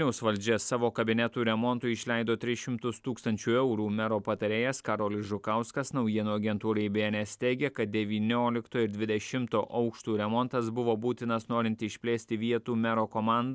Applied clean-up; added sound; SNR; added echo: none; none; none; none.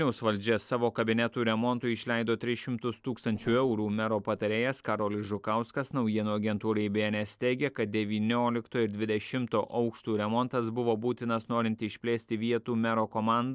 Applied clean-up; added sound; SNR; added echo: neural separator model SepFormer DNS4.